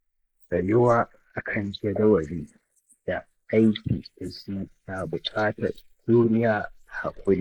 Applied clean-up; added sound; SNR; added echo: neural mask model Resemble Enhance denoiser.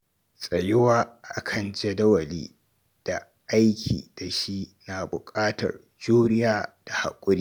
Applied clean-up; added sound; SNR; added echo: none; none; none; none.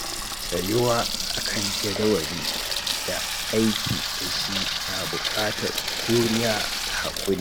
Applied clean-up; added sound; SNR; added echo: none; Sink (filling or washing) / Water tap, faucet; 0 dB; none.